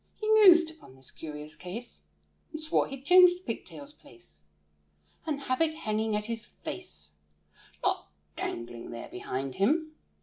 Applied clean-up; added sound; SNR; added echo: none; none; none; none.